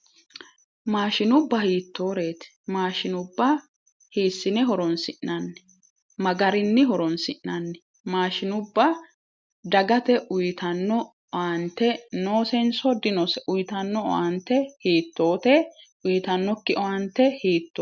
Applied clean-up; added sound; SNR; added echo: none; none; none; none.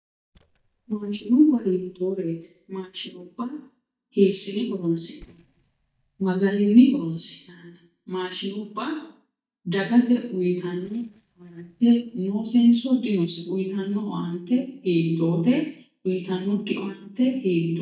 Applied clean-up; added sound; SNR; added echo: neural mask model DeepFilterNet 3.